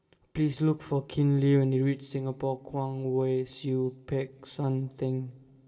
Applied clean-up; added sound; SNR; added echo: none; none; none; reverberation time 1.7 s.